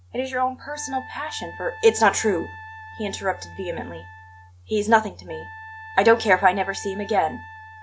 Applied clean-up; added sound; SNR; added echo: none; Wind instrument, woodwind instrument; 17 dB; none.